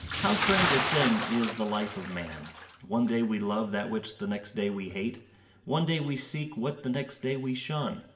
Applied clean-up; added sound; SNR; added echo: none; Bathtub (filling or washing) / Splash, splatter; 5 dB; reverberation time 1.5 s.